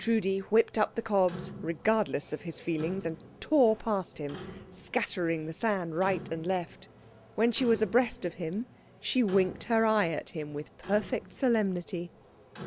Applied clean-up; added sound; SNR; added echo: none; Clock; 17 dB; none.